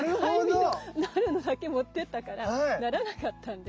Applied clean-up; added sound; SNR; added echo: none; none; none; none.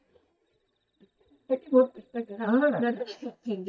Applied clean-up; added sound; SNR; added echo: neural mask model DeepFilterNet 3.